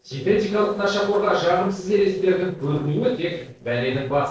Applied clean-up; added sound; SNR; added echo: neural separator model SepFormer DNS4.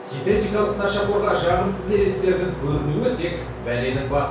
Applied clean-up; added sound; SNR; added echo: none; Wind; 17 dB; reverberation time 0.6 s.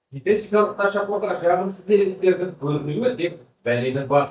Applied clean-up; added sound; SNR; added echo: neural mask model DeepFilterNet 3.